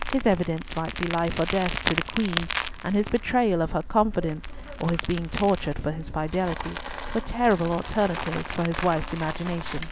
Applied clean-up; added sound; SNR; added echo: none; Crumpling, crinkling; 6 dB; none.